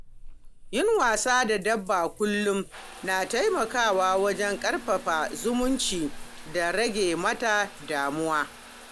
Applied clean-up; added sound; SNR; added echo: none; Trickle, dribble / Bathtub (filling or washing) / Water tap, faucet; 15 dB; none.